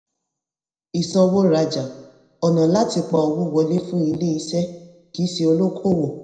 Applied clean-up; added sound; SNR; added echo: none; none; none; reverberation time 0.7 s.